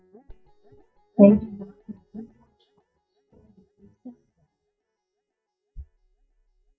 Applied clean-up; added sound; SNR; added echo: neural mask model DeepFilterNet 3.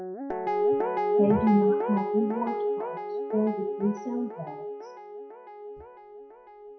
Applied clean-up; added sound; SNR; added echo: none; Guitar; -1 dB; reverberation time 0.4 s.